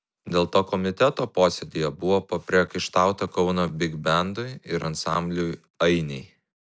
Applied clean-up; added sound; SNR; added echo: none; none; none; none.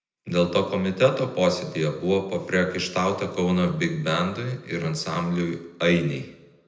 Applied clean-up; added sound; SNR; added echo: none; none; none; reverberation time 0.8 s.